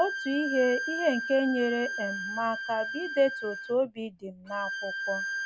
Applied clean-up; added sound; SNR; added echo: none; Bowed string instrument; 6 dB; none.